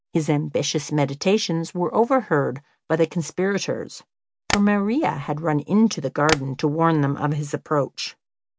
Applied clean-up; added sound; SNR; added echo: none; Tap; 9 dB; none.